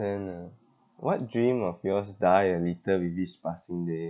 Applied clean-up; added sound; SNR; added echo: none; none; none; none.